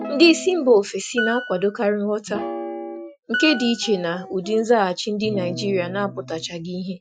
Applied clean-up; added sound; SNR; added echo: classical method Wiener filter.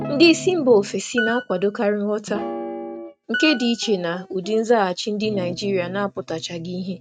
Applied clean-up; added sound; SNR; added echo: neural mask model RNNoise.